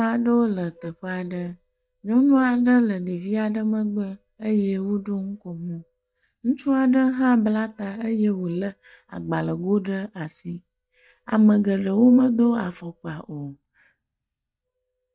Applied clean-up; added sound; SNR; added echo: neural mask model DeepFilterNet 3.